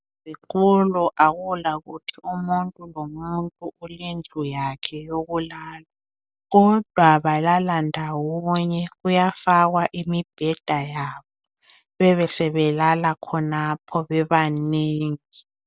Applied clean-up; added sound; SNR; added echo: none; none; none; none.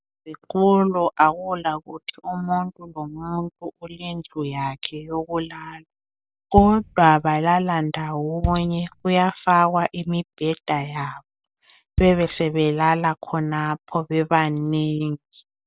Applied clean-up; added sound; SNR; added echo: none; Bass drum; 7 dB; none.